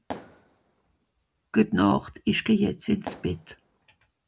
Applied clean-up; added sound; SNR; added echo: none; Fireworks; 15 dB; none.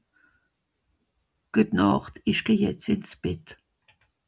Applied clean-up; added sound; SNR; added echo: none; none; none; none.